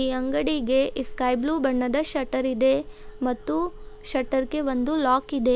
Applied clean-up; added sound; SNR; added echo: none; Telephone; 14 dB; none.